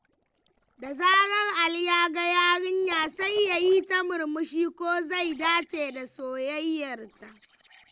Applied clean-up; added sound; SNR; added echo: neural separator model SepFormer DNS4.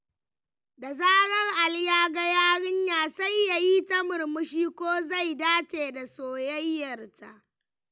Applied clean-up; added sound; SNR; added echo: none; none; none; none.